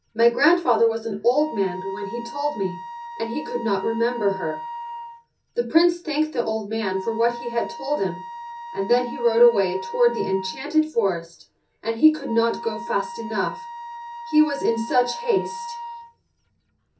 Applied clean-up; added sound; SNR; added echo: none; Wind instrument, woodwind instrument; 12 dB; reverberation time 0.3 s.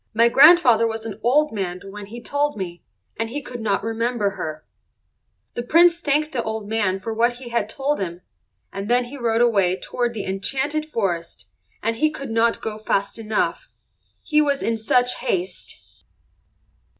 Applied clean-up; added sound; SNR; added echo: none; none; none; none.